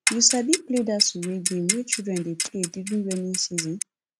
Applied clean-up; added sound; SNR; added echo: neural mask model RNNoise.